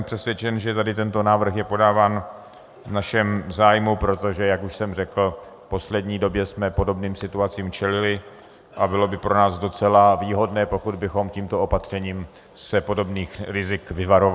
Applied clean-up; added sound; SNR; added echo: none; none; none; none.